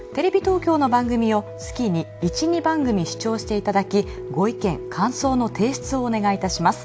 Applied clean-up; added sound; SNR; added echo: none; none; none; none.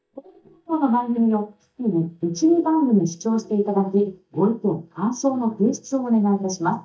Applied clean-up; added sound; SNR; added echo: neural mask model DeepFilterNet 3.